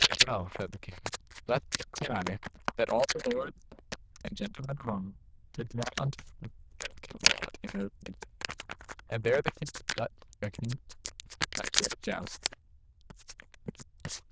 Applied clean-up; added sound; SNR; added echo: neural diffusion model UNIVERSE++.